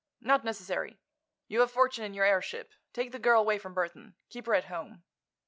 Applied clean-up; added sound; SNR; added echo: none; none; none; none.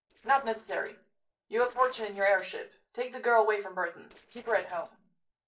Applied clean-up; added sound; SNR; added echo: neural separator model SepFormer DNS4.